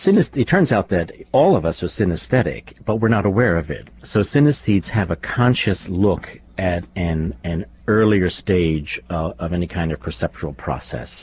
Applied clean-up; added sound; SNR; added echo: none; none; none; none.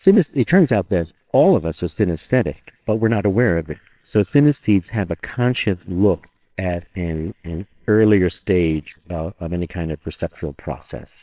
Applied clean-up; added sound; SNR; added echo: neural separator model SepFormer WHAMR!.